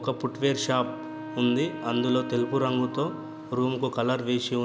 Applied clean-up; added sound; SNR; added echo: none; Wind instrument, woodwind instrument; 12 dB; none.